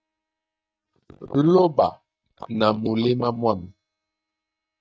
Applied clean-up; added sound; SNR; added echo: neural mask model DeepFilterNet 3.